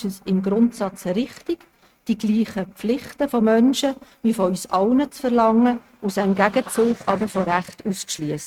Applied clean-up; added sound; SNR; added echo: neural mask model RNNoise.